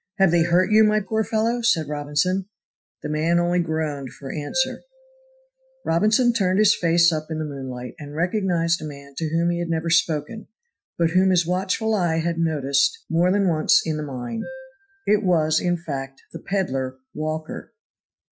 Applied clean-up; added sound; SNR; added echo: classical method Wiener filter.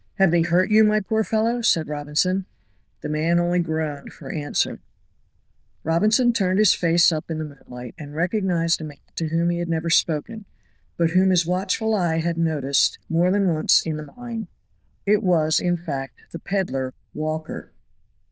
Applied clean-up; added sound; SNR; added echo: neural diffusion model UNIVERSE++.